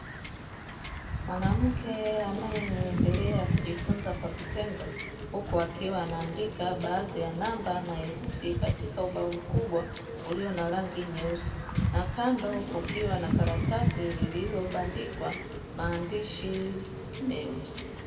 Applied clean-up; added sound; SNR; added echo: none; Wind / Ocean / Boat, Water vehicle; 0 dB; reverberation time 2.0 s.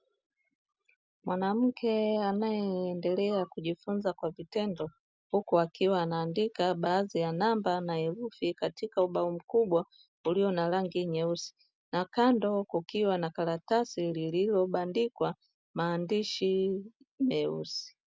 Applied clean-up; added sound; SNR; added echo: none; none; none; none.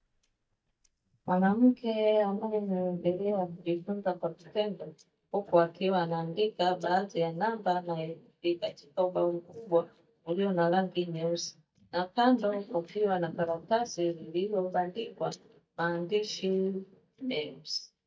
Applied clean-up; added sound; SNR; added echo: neural mask model DeepFilterNet 3.